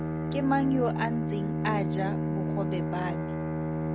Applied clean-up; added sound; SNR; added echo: none; Bowed string instrument; -2 dB; none.